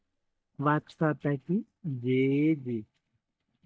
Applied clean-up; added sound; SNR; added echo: neural mask model DeepFilterNet 3.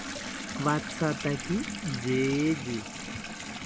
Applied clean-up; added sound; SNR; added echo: none; Bathtub (filling or washing) / Water tap, faucet + Sink (filling or washing) / Water tap, faucet; 6 dB; none.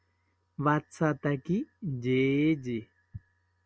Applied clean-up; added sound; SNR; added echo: none; none; none; none.